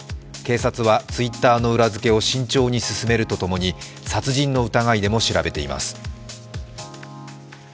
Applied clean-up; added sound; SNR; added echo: none; none; none; none.